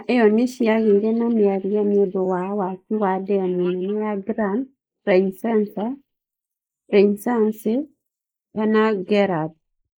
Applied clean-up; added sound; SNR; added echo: neural mask model Resemble Enhance denoiser.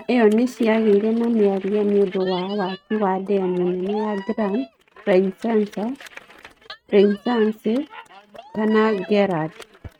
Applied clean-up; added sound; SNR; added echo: neural mask model RNNoise.